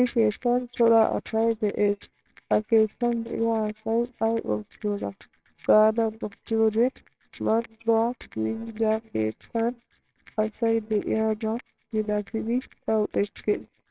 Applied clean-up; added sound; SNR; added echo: neural separator model SepFormer WHAMR!.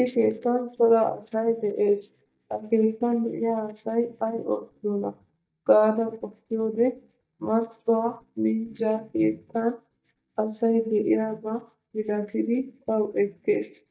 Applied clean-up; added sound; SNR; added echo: neural mask model DeepFilterNet 3.